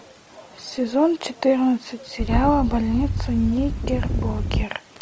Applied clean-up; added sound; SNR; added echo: none; Wind; 1 dB; none.